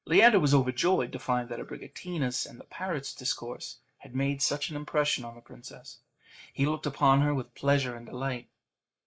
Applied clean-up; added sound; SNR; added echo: neural mask model Resemble Enhance denoiser.